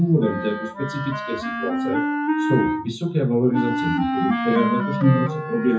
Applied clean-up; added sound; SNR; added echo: classical method WPE with log-MMSE.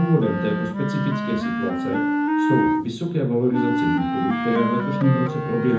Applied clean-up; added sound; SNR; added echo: none; Wind instrument, woodwind instrument; 1 dB; reverberation time 0.6 s.